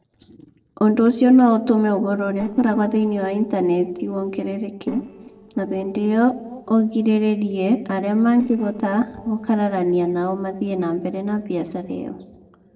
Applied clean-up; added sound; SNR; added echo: neural separator model SepFormer DNS4.